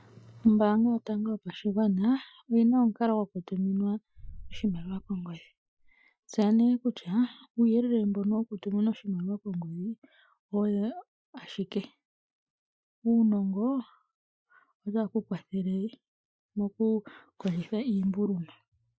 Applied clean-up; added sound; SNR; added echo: classical method Wiener filter.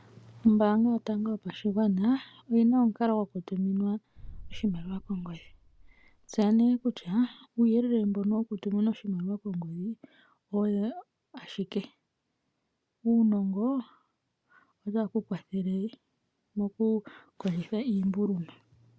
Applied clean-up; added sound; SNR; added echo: none; Boom; 17 dB; none.